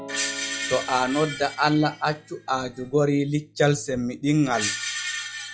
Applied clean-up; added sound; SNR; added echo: classical method log-MMSE.